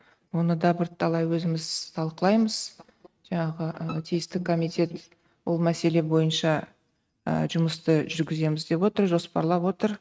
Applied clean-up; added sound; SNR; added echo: neural mask model RNNoise.